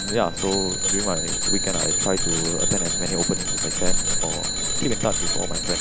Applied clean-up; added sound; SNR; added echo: none; Rain + Bicycle bell; -5 dB; none.